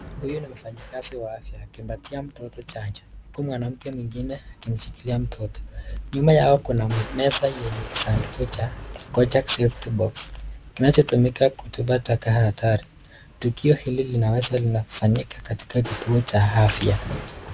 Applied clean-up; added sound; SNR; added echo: none; Crushing; 18 dB; none.